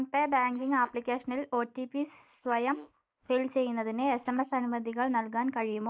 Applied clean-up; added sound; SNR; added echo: neural mask model Resemble Enhance denoiser.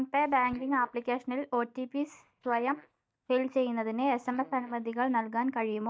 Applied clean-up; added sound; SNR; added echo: neural mask model DeepFilterNet 3.